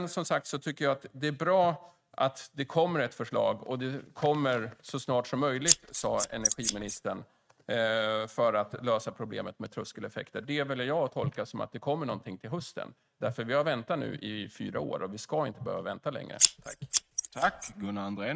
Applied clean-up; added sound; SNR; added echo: neural mask model RNNoise.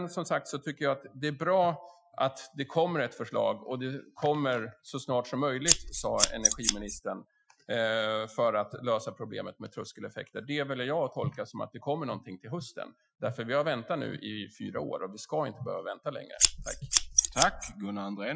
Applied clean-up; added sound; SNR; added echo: classical method Wiener filter.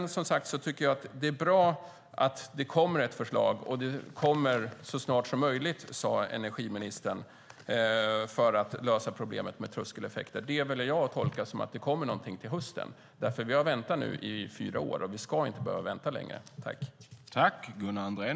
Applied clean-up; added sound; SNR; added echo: none; none; none; none.